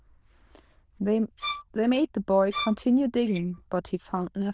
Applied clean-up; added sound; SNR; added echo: neural diffusion model UNIVERSE++.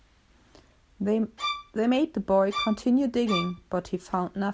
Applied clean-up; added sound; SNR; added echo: none; Bowed string instrument; 7 dB; none.